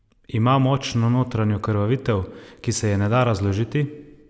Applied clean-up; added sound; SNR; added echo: none; none; none; none.